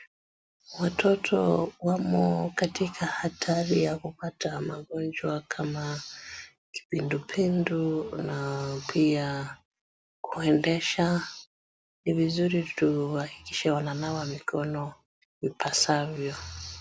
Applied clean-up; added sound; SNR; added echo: none; none; none; none.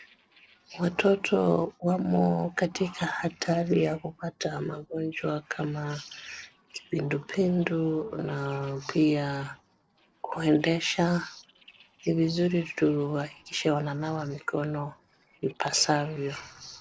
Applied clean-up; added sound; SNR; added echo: neural separator model SepFormer DNS4.